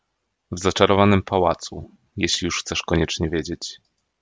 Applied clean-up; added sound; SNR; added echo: none; none; none; none.